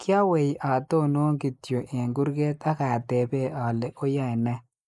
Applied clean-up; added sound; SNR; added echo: neural mask model Resemble Enhance denoiser.